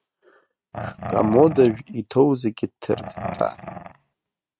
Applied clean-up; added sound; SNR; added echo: neural mask model RNNoise.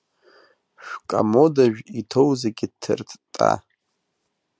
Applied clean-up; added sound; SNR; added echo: none; none; none; none.